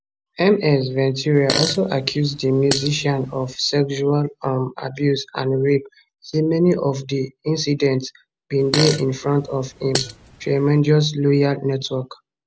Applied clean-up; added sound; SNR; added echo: none; Fart; 8 dB; none.